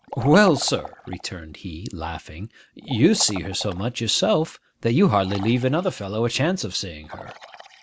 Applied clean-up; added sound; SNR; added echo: none; Liquid; 18 dB; none.